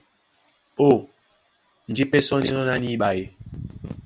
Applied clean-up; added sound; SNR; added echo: none; none; none; none.